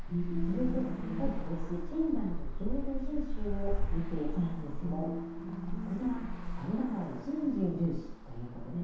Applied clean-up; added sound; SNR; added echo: none; Traffic noise, roadway noise; 0 dB; reverberation time 0.8 s.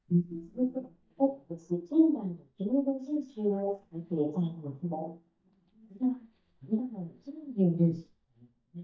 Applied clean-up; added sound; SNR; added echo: neural mask model DeepFilterNet 3.